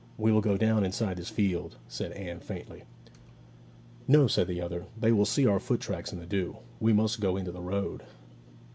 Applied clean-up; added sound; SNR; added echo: none; none; none; none.